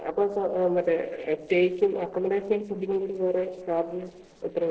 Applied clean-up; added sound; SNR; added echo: neural separator model SepFormer DNS4.